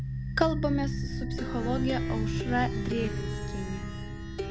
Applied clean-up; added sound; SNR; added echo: none; Plucked string instrument; -1 dB; none.